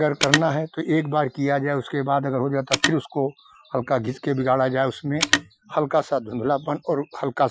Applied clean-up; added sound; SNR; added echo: classical method Wiener filter.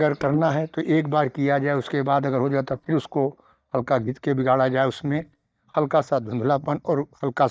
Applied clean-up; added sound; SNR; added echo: neural mask model DeepFilterNet 3.